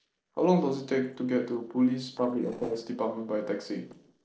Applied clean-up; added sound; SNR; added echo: neural separator model SepFormer DNS4.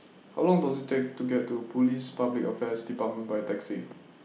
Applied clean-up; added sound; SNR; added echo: none; none; none; none.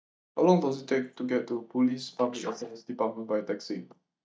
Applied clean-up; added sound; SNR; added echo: neural mask model DeepFilterNet 3.